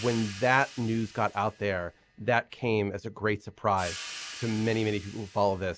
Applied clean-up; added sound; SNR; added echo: none; Cymbal; 16 dB; none.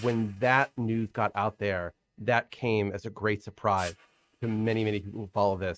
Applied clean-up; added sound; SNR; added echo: neural mask model RNNoise.